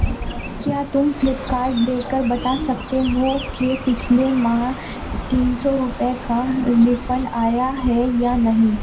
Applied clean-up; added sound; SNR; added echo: none; Chirp, tweet; 9 dB; reverberation time 0.3 s.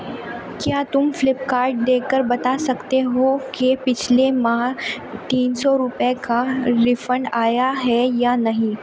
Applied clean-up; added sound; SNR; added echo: none; none; none; none.